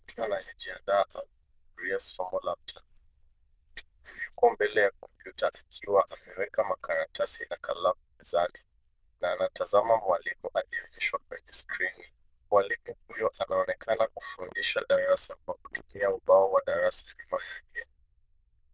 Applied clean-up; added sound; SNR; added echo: neural diffusion model UNIVERSE++.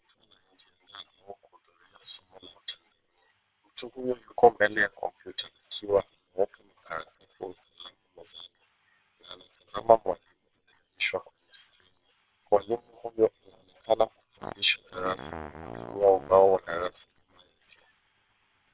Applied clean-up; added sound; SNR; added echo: neural separator model SepFormer WHAM!.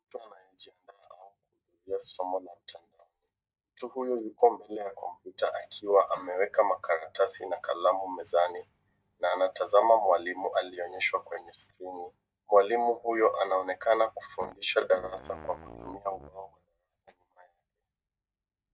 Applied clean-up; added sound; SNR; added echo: neural mask model DeepFilterNet 3.